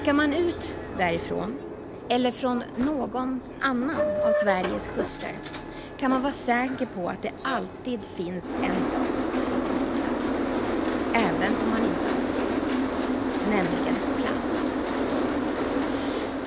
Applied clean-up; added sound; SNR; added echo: none; Boat, Water vehicle; -2 dB; none.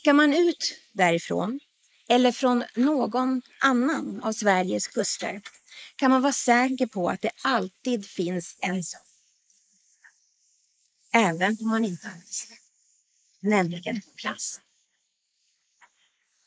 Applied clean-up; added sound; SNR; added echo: neural mask model Resemble Enhance denoiser.